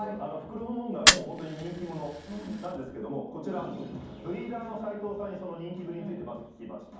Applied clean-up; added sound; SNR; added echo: none; Fire; -3 dB; reverberation time 1.2 s.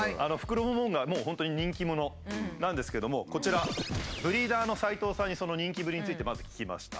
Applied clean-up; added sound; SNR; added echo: none; none; none; none.